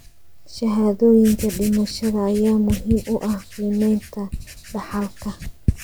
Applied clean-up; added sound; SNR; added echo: none; Writing; 10 dB; none.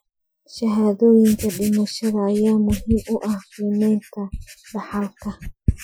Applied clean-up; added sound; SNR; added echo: classical method Wiener filter.